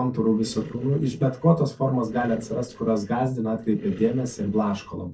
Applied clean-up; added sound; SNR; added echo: neural separator model SepFormer DNS4.